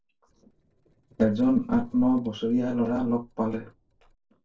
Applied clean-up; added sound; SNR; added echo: neural separator model SepFormer DNS4.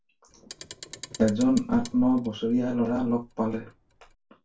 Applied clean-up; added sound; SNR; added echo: none; Clock; 20 dB; reverberation time 0.2 s.